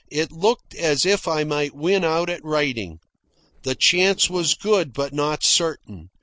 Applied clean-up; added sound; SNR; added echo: neural separator model SepFormer DNS4.